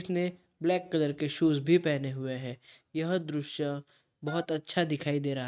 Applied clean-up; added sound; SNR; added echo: neural mask model RNNoise.